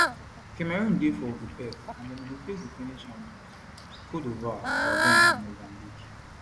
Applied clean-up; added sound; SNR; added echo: none; Bird / Fowl; -4 dB; none.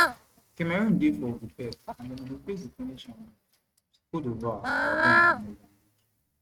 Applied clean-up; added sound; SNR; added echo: neural mask model RNNoise.